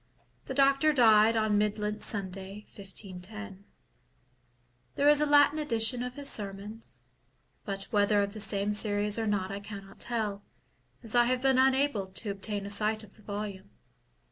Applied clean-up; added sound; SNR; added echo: none; none; none; none.